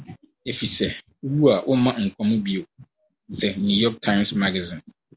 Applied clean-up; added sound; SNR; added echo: none; none; none; none.